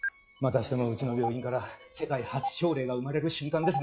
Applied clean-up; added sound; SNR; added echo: classical method log-MMSE.